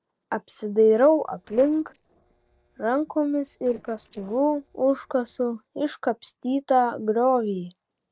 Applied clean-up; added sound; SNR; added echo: neural separator model SepFormer DNS4.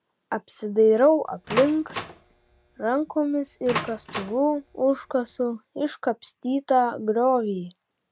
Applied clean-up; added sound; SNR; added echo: none; Door; 12 dB; none.